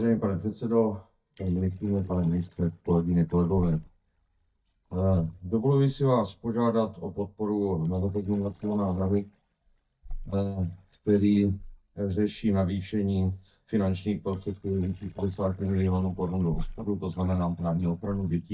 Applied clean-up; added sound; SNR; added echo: neural mask model DeepFilterNet 3.